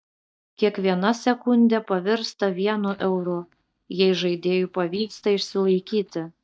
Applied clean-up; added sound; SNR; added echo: neural mask model DeepFilterNet 3.